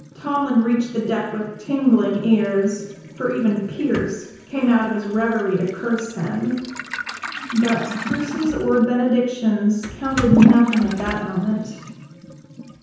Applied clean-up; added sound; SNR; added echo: none; Toilet flush / Liquid; 8 dB; reverberation time 0.9 s.